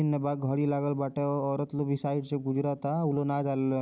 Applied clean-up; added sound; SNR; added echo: none; none; none; none.